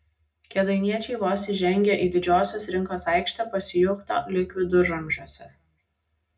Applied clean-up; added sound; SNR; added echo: none; none; none; reverberation time 0.2 s.